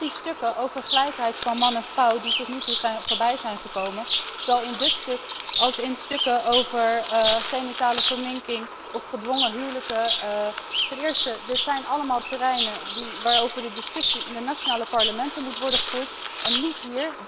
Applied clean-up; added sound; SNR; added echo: none; Bird vocalization, bird call, bird song; 0 dB; none.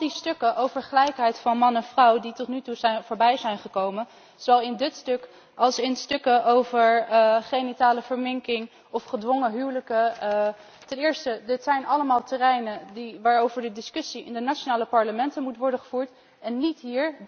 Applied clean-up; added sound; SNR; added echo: none; none; none; none.